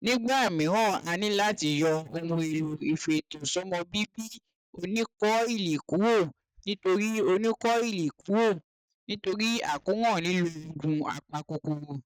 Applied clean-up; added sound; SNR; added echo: neural mask model DeepFilterNet 3.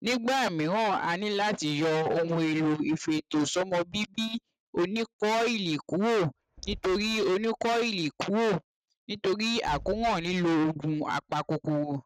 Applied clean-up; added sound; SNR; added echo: neural mask model RNNoise.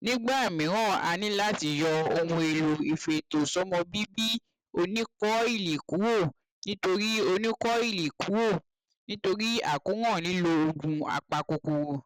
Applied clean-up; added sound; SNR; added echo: none; none; none; none.